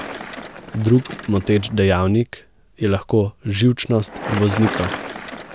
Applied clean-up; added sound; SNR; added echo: none; Bicycle; 12 dB; none.